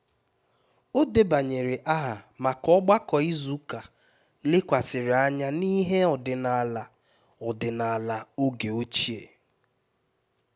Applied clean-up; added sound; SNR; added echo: none; none; none; none.